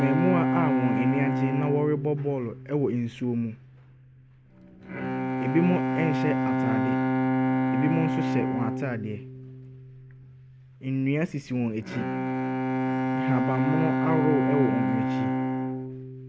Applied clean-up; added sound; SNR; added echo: none; Bowed string instrument; -2 dB; none.